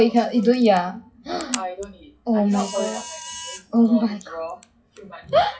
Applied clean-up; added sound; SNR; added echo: classical method WPE with log-MMSE.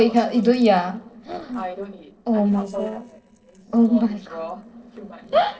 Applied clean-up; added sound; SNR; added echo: neural separator model SepFormer DNS4.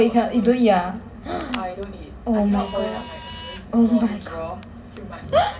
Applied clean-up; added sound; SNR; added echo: none; Camera; 17 dB; reverberation time 1.6 s.